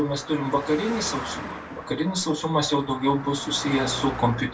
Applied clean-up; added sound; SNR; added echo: none; Car passing by; 10 dB; reverberation time 0.1 s.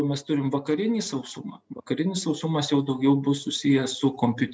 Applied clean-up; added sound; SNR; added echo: none; none; none; none.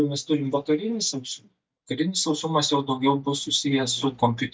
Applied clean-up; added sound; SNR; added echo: neural mask model DeepFilterNet 3.